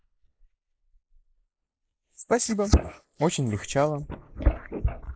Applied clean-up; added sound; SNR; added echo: neural mask model Resemble Enhance denoiser.